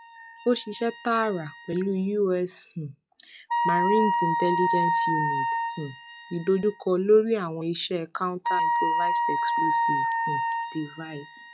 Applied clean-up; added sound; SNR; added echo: classical method log-MMSE.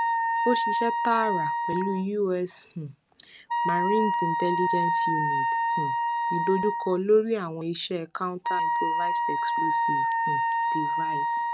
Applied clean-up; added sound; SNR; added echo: none; Wind instrument, woodwind instrument; -3 dB; none.